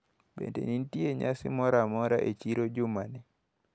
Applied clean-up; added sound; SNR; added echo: none; none; none; none.